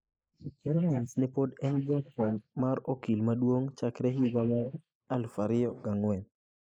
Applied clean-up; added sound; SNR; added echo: neural mask model Resemble Enhance denoiser.